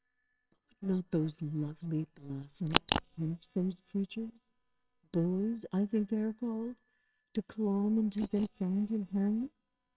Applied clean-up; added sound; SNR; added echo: neural separator model SepFormer WHAMR!.